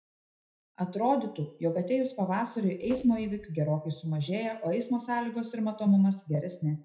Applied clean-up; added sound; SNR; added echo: none; Gunshot, gunfire; 18 dB; reverberation time 0.4 s.